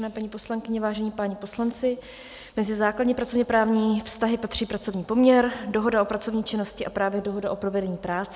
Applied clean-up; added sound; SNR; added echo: none; none; none; none.